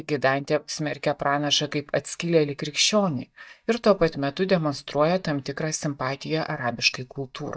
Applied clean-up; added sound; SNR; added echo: neural mask model DeepFilterNet 3.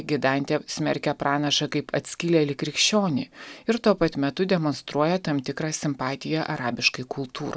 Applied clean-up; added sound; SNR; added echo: none; none; none; none.